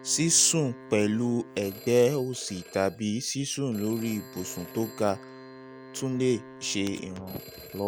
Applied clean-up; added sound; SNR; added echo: none; Wind instrument, woodwind instrument + Telephone; 17 dB; none.